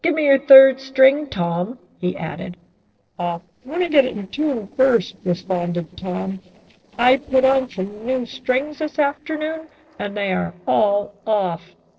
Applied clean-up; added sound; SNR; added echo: neural separator model SepFormer DNS4.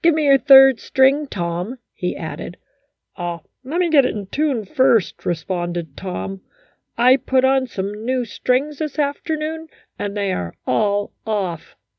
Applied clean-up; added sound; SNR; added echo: none; none; none; none.